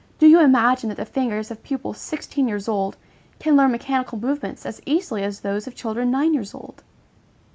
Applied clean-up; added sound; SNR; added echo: none; none; none; none.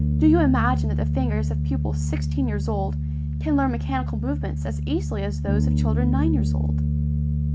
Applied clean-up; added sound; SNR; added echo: none; Bass guitar; -4 dB; none.